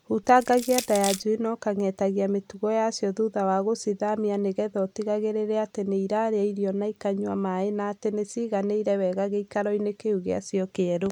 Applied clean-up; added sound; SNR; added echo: none; Crushing; 9 dB; none.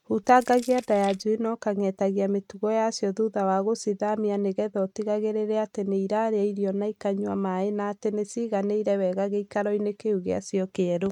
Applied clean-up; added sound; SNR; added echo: neural mask model RNNoise.